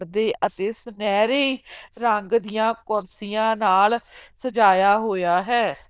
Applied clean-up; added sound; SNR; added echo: neural diffusion model UNIVERSE++.